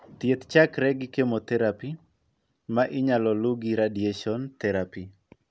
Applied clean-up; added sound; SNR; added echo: none; none; none; none.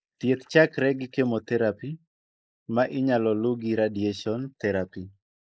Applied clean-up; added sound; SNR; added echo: neural mask model Resemble Enhance denoiser.